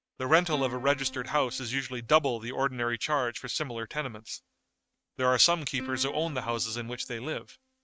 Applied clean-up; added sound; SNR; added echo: neural mask model RNNoise.